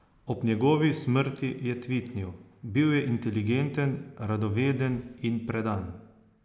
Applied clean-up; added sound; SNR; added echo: none; none; none; none.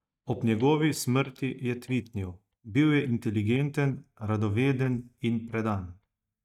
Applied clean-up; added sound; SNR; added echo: neural mask model DeepFilterNet 3.